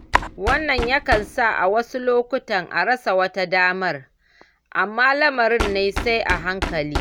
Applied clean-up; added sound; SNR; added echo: none; Knock; 10 dB; none.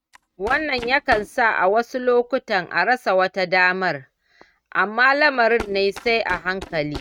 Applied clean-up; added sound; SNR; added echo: neural mask model RNNoise.